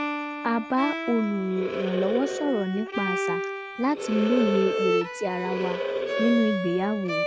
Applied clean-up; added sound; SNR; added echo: none; Bowed string instrument + Animal; 2 dB; none.